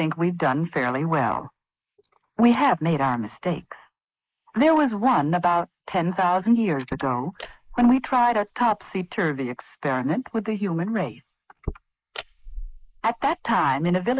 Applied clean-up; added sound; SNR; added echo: neural mask model Resemble Enhance denoiser.